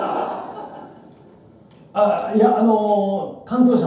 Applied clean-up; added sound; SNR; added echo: none; none; none; reverberation time 0.8 s.